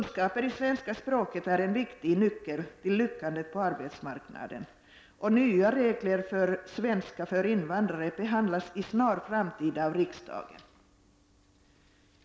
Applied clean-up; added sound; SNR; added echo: none; none; none; none.